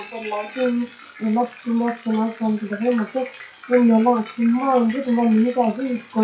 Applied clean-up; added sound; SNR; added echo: classical method WPE with log-MMSE.